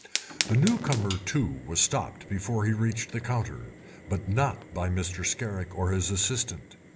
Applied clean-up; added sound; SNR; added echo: none; Fire; 12 dB; none.